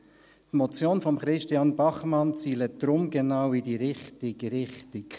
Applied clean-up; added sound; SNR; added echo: none; none; none; none.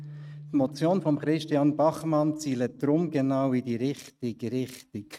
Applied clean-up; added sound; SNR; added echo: neural mask model RNNoise.